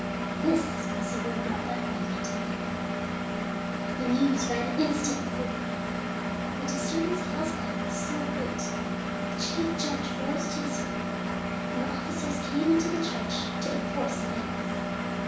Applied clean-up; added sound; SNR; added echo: none; Engine; -2 dB; reverberation time 0.6 s.